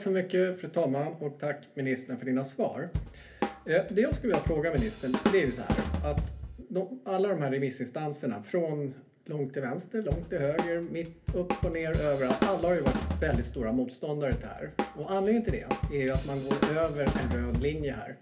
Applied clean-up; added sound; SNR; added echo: none; Drum / Drum kit; 2 dB; reverberation time 0.3 s.